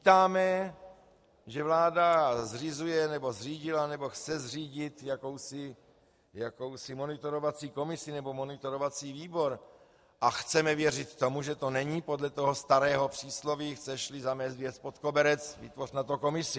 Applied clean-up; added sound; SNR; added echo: none; none; none; none.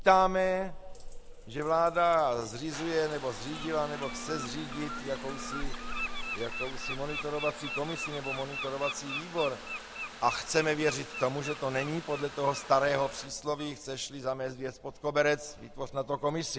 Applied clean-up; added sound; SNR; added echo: none; Trickle, dribble / Bathtub (filling or washing) / Water tap, faucet + Bird; 8 dB; none.